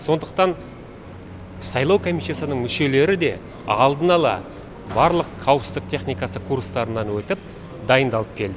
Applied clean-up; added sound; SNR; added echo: none; Bowed string instrument; 17 dB; none.